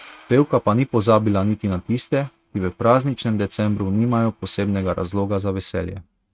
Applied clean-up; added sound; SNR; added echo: neural mask model RNNoise.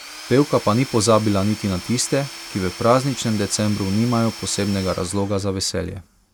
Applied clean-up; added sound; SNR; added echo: none; Tools / Domestic sounds, home sounds; 15 dB; none.